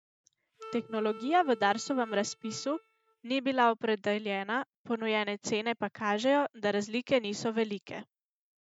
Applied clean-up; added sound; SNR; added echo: neural mask model RNNoise.